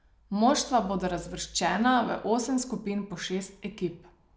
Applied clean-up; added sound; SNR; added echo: none; none; none; none.